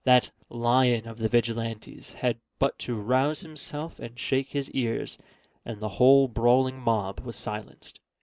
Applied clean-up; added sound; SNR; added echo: neural mask model Resemble Enhance denoiser.